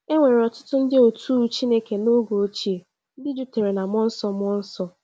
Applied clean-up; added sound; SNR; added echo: none; none; none; none.